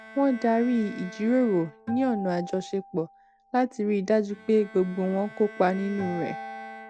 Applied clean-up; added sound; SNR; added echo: none; Acoustic guitar + Bowed string instrument; 15 dB; none.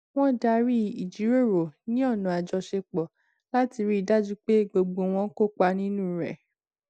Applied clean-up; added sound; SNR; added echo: none; none; none; none.